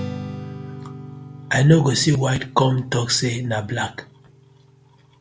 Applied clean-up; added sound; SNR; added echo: none; Strum; 15 dB; none.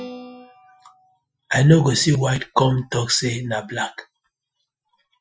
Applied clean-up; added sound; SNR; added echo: classical method Wiener filter.